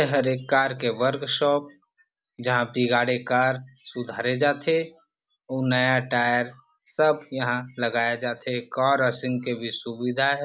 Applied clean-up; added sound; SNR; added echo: none; none; none; none.